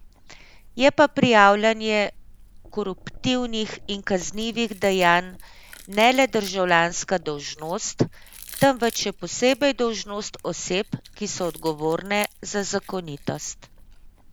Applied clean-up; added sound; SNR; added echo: none; Chewing, mastication; 18 dB; none.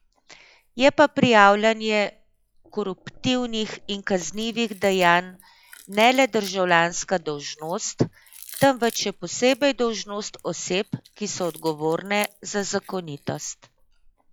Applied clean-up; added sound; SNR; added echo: classical method log-MMSE.